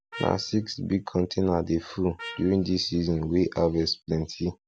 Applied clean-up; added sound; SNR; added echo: none; Trumpet; 18 dB; none.